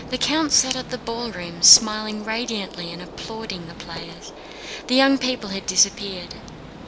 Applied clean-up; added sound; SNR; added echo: none; Gunshot, gunfire; 15 dB; none.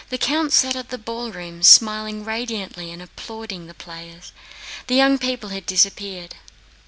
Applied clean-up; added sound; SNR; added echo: none; none; none; none.